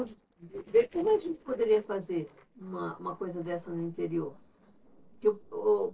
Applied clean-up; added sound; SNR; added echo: neural separator model SepFormer DNS4.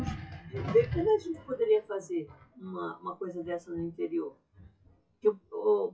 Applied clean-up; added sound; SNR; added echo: classical method WPE with log-MMSE.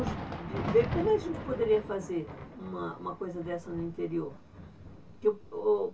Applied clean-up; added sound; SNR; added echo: none; Thunder; 8 dB; reverberation time 0.2 s.